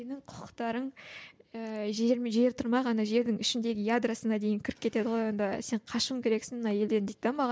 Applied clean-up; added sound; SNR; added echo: none; none; none; none.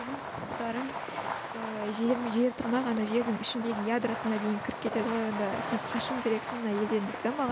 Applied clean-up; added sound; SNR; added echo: none; Fireworks; 6 dB; none.